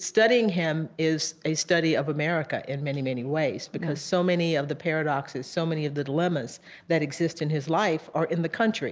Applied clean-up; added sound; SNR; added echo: none; none; none; none.